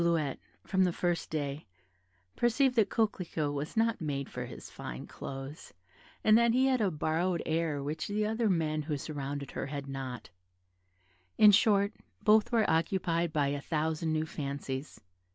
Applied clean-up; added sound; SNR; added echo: none; none; none; none.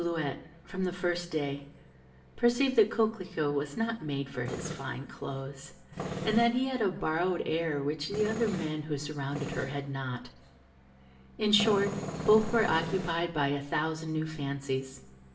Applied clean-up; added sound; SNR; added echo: none; Tools; 12 dB; reverberation time 0.6 s.